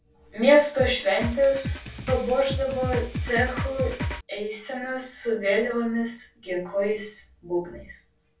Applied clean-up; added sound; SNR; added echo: none; Drum kit; 5 dB; reverberation time 0.2 s.